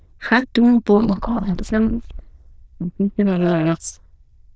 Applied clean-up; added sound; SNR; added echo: neural diffusion model UNIVERSE++.